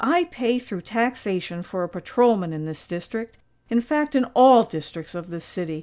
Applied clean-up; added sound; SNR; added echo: none; none; none; none.